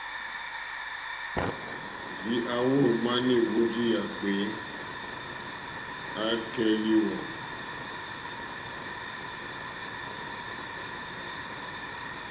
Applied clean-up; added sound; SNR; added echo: none; Hiss / Fire; 6 dB; reverberation time 0.7 s.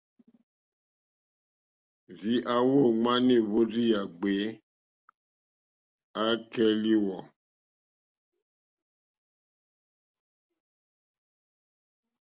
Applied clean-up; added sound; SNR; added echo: none; none; none; none.